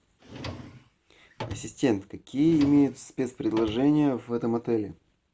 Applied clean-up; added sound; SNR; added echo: none; Drawer open or close; 15 dB; none.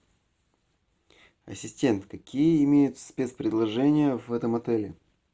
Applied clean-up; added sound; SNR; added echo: none; none; none; none.